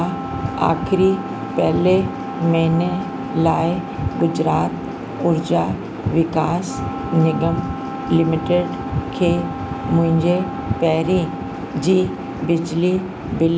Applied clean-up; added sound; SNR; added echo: none; Wind instrument, woodwind instrument; 12 dB; none.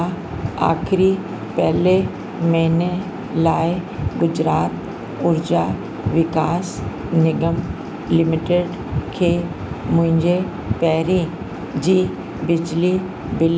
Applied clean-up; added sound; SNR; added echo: none; none; none; none.